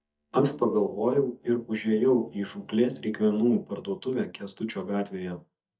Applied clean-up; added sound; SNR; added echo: neural mask model DeepFilterNet 3.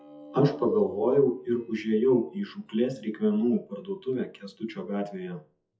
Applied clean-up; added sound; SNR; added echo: classical method WPE with log-MMSE.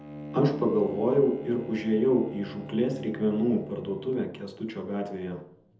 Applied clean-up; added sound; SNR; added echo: none; Bowed string instrument; 14 dB; reverberation time 0.8 s.